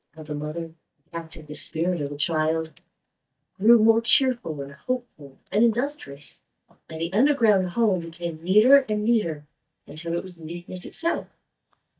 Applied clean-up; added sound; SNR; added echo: neural mask model DeepFilterNet 3.